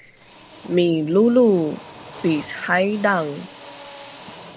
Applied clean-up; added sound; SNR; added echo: none; Drill; 20 dB; none.